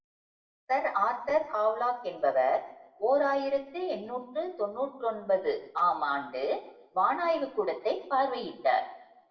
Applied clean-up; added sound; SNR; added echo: none; none; none; reverberation time 0.6 s.